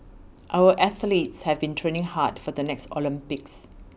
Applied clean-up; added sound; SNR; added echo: none; none; none; none.